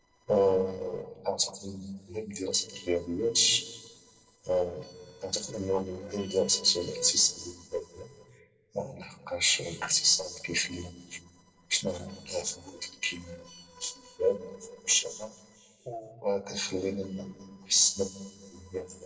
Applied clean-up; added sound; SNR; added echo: neural separator model SepFormer DNS4.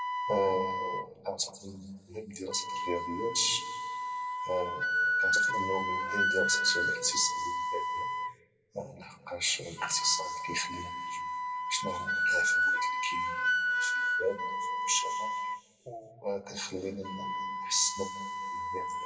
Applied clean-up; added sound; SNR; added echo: none; Wind instrument, woodwind instrument; -3 dB; reverberation time 1.1 s.